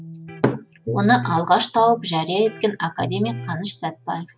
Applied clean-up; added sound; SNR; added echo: none; Electric guitar; 12 dB; none.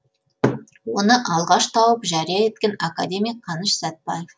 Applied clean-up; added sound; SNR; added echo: none; none; none; none.